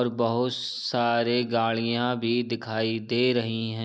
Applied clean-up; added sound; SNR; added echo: none; none; none; none.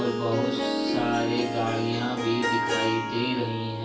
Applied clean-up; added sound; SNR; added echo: none; Harp; 0 dB; reverberation time 0.3 s.